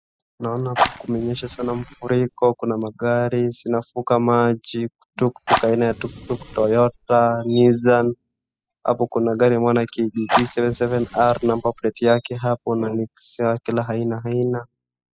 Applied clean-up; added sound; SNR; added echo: classical method spectral subtraction.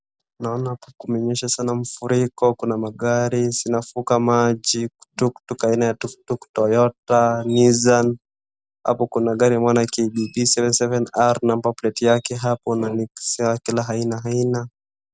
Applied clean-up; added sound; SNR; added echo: none; none; none; none.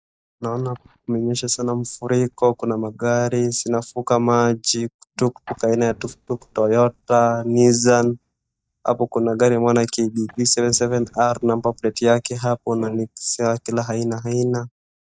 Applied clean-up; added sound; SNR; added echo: neural mask model DeepFilterNet 3.